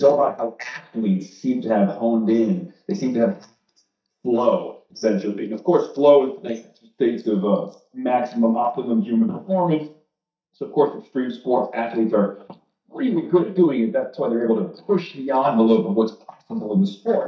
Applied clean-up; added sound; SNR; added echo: neural mask model DeepFilterNet 3.